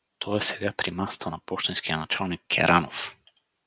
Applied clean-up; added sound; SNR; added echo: none; none; none; none.